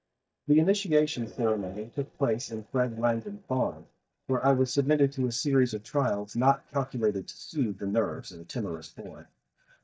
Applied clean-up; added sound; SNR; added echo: neural mask model DeepFilterNet 3.